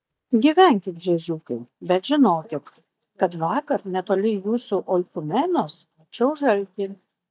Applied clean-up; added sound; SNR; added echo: neural mask model DeepFilterNet 3.